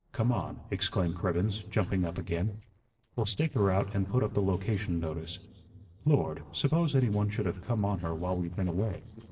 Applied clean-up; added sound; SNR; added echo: neural separator model SepFormer DNS4.